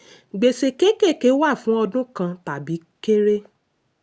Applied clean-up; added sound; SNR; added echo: none; none; none; none.